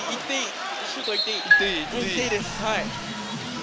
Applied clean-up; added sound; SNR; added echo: none; Marimba, xylophone; -1 dB; none.